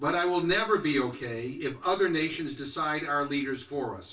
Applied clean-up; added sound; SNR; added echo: none; none; none; reverberation time 0.1 s.